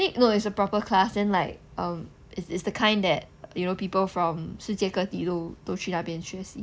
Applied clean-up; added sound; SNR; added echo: none; none; none; none.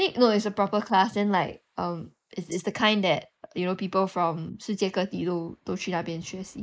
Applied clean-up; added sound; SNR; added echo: neural mask model Resemble Enhance denoiser.